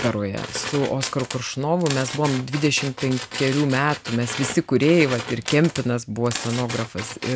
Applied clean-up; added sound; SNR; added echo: none; Tools; 10 dB; none.